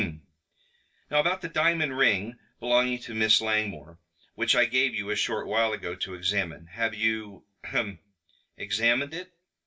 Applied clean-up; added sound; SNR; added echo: none; none; none; reverberation time 0.1 s.